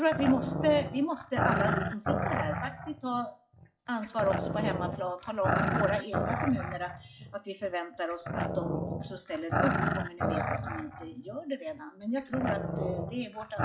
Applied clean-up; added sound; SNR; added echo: classical method WPE with log-MMSE.